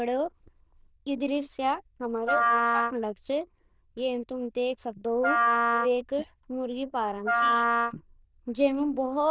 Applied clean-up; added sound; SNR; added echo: neural diffusion model UNIVERSE++.